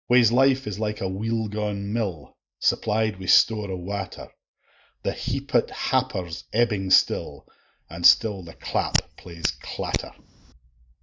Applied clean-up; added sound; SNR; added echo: neural mask model DeepFilterNet 3.